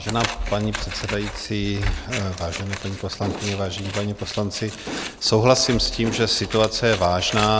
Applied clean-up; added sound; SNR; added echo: none; Scissors + Explosion; 10 dB; none.